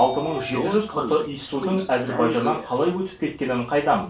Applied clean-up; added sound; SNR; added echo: none; Sliding door / Train; 9 dB; reverberation time 0.3 s.